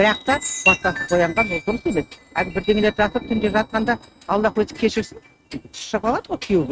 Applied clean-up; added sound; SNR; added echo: neural mask model RNNoise.